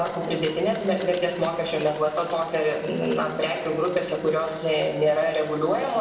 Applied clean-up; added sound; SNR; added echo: none; Domestic sounds, home sounds; 14 dB; reverberation time 1.1 s.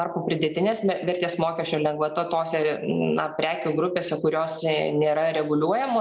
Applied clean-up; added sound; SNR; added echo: none; none; none; none.